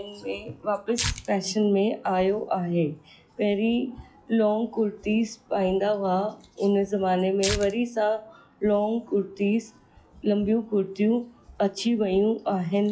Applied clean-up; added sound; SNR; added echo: classical method log-MMSE.